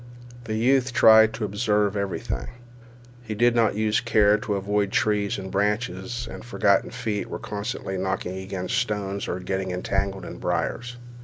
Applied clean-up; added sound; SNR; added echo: none; none; none; none.